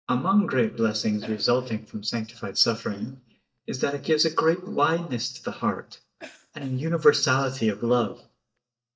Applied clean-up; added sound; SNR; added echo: neural mask model DeepFilterNet 3.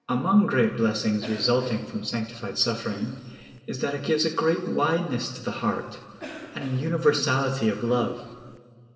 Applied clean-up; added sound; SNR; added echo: none; Cough; 17 dB; reverberation time 2.3 s.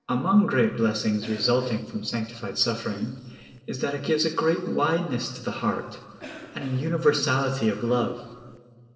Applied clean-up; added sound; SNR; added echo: neural separator model SepFormer DNS4.